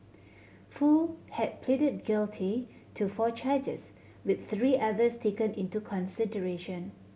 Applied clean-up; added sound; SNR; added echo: none; none; none; none.